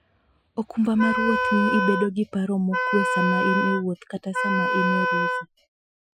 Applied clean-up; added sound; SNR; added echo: classical method Wiener filter.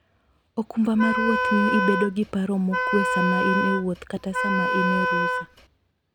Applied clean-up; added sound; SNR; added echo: none; Wind instrument, woodwind instrument; 0 dB; none.